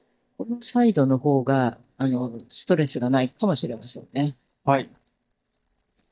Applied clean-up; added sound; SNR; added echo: neural mask model DeepFilterNet 3.